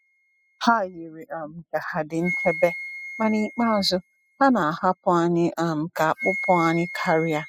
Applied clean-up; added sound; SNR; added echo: classical method spectral subtraction.